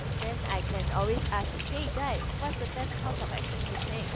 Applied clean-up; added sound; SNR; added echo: none; Rain; -4 dB; none.